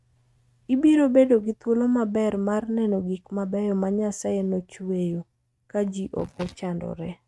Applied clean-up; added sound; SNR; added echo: neural mask model RNNoise.